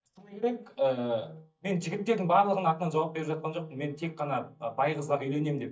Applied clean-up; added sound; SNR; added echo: neural mask model DeepFilterNet 3.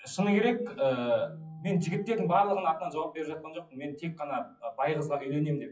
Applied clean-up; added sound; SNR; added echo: classical method WPE with log-MMSE.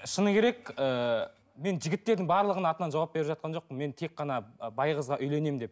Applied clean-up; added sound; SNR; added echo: none; none; none; none.